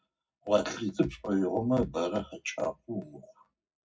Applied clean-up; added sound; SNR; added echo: none; none; none; reverberation time 0.4 s.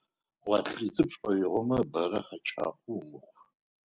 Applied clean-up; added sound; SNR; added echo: none; none; none; none.